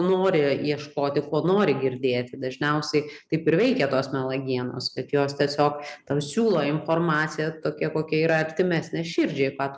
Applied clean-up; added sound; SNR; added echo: none; none; none; none.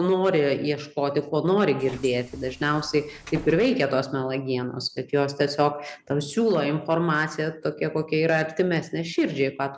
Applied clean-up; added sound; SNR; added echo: none; Bus; 18 dB; none.